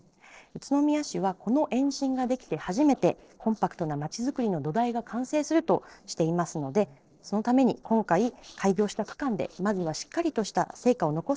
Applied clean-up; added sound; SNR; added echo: neural separator model SepFormer DNS4.